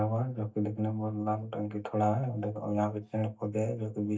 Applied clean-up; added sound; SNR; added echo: neural mask model DeepFilterNet 3.